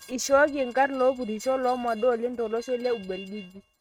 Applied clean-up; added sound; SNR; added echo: neural mask model RNNoise.